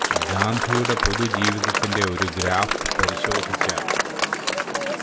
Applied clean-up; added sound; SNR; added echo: none; Applause / Crowd; -3 dB; none.